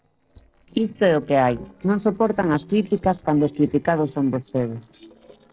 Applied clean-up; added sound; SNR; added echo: neural separator model SepFormer DNS4.